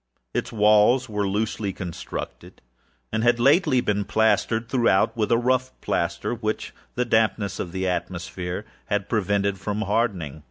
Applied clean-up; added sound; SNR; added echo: none; none; none; none.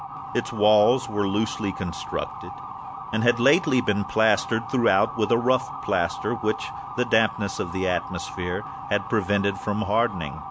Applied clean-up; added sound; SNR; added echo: none; Motor vehicle (road) / Siren; 10 dB; none.